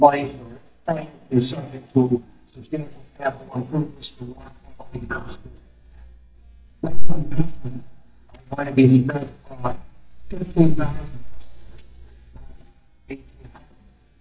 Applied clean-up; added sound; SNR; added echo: neural mask model DeepFilterNet 3.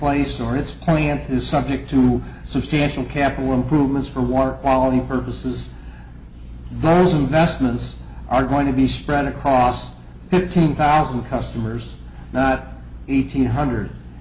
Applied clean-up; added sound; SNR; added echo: none; none; none; none.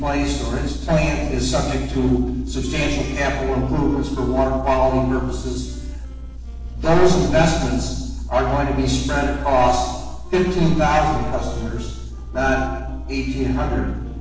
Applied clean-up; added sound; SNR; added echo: neural separator model SepFormer DNS4.